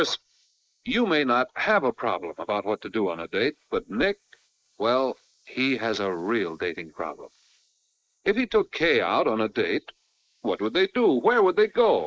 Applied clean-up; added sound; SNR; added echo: neural mask model Resemble Enhance denoiser.